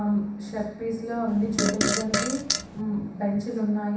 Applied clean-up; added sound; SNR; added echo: none; Fart; 0 dB; reverberation time 0.7 s.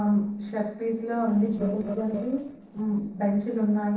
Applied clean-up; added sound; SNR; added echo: neural separator model SepFormer DNS4.